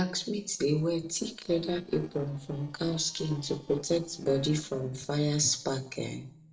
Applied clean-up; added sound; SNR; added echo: neural separator model SepFormer DNS4.